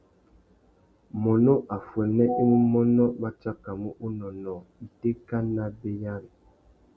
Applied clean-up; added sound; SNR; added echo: none; none; none; none.